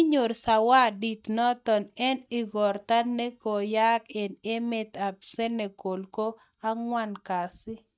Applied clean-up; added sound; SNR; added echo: neural mask model DeepFilterNet 3.